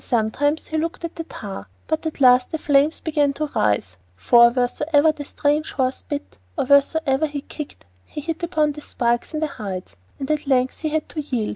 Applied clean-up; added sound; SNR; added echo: none; none; none; none.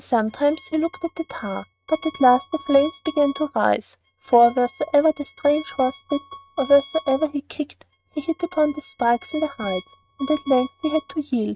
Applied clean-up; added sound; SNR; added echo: neural mask model RNNoise.